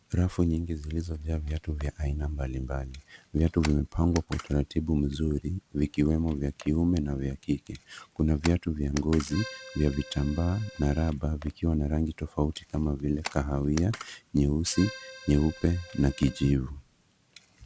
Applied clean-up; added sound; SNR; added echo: none; Accordion + Camera; 19 dB; none.